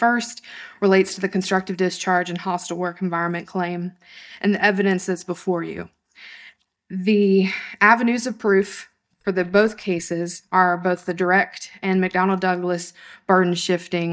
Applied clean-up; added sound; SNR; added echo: neural mask model DeepFilterNet 3.